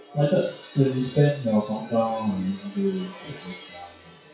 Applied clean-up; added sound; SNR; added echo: classical method WPE with log-MMSE.